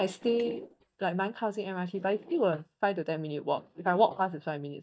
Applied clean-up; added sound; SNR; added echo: neural mask model DeepFilterNet 3.